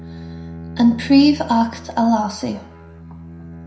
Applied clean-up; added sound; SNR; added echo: none; Bowed string instrument; 15 dB; reverberation time 0.5 s.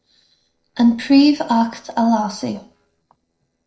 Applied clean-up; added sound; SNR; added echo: neural separator model SepFormer DNS4.